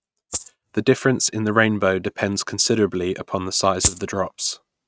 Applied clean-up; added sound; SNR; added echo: neural mask model RNNoise.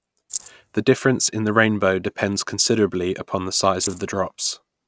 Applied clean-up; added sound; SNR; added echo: neural separator model SepFormer DNS4.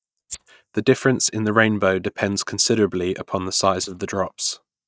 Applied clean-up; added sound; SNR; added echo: neural mask model DeepFilterNet 3.